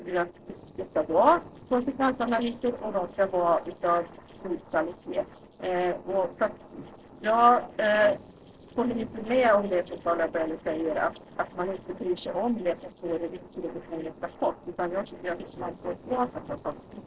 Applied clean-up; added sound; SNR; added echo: neural separator model SepFormer DNS4.